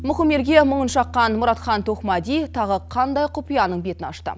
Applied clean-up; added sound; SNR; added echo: none; Piano; 15 dB; none.